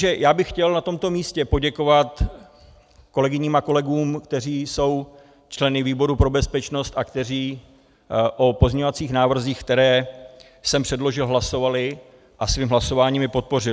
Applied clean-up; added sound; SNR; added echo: none; none; none; none.